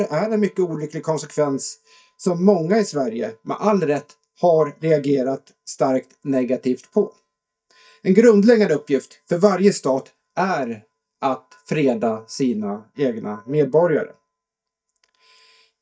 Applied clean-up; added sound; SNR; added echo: neural mask model DeepFilterNet 3.